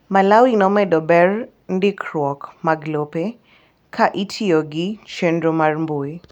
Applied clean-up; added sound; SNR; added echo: none; none; none; none.